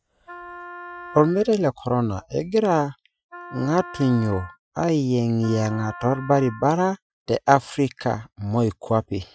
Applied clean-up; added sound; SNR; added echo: classical method Wiener filter.